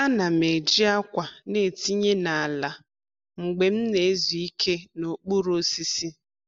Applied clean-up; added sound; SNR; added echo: none; none; none; none.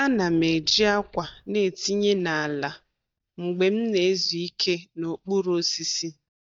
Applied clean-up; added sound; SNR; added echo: neural mask model DeepFilterNet 3.